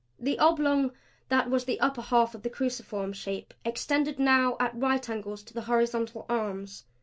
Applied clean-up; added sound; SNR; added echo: none; none; none; none.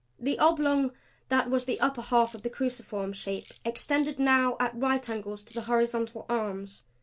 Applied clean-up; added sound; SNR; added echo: none; Tools; 11 dB; none.